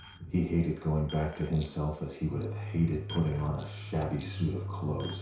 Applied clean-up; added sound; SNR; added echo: none; Coin (dropping); 17 dB; reverberation time 0.6 s.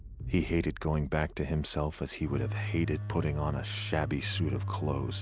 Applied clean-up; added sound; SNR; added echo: none; none; none; none.